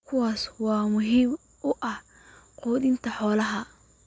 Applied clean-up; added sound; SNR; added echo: none; none; none; none.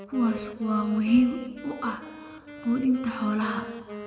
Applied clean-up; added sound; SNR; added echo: none; Wind instrument, woodwind instrument; 13 dB; reverberation time 1.6 s.